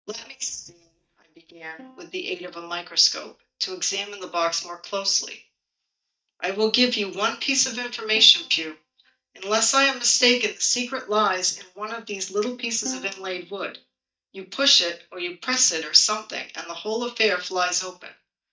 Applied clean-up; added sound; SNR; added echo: neural mask model DeepFilterNet 3.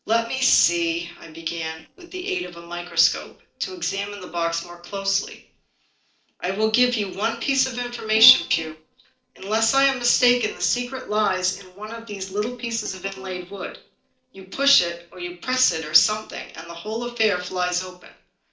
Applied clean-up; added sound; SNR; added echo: neural separator model SepFormer DNS4.